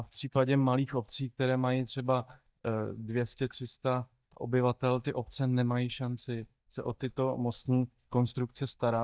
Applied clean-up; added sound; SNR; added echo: neural mask model DeepFilterNet 3.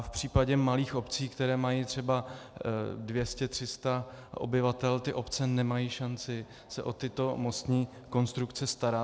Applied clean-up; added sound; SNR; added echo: none; none; none; none.